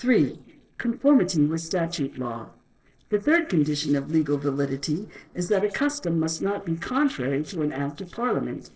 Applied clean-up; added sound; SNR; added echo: neural separator model SepFormer DNS4.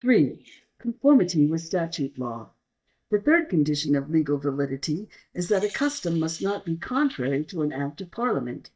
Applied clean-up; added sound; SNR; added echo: neural mask model DeepFilterNet 3.